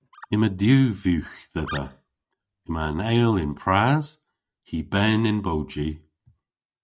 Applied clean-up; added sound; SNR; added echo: neural mask model RNNoise.